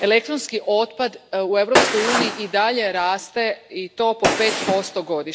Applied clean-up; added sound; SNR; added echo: none; Gunshot, gunfire; 4 dB; none.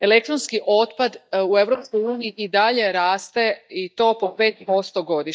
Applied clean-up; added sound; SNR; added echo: neural mask model DeepFilterNet 3.